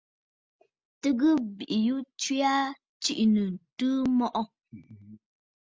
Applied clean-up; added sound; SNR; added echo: none; none; none; none.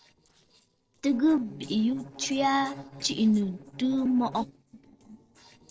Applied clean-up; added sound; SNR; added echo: neural separator model SepFormer DNS4.